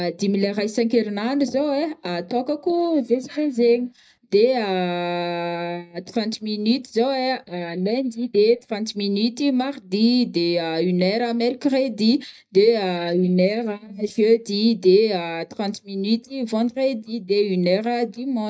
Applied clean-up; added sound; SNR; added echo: neural mask model DeepFilterNet 3.